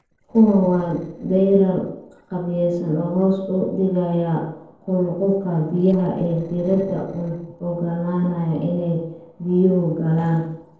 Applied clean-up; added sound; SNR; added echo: neural separator model SepFormer DNS4.